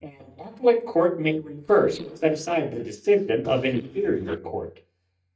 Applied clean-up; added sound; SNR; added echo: neural mask model DeepFilterNet 3.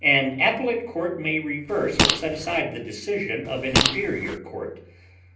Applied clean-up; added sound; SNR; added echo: none; Fart; -1 dB; reverberation time 0.6 s.